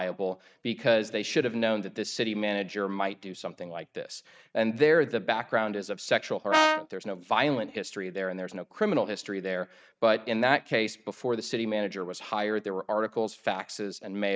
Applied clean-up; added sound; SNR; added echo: neural mask model RNNoise.